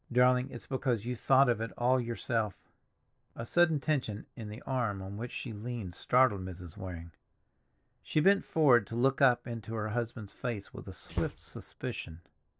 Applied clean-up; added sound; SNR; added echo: neural separator model SepFormer DNS4.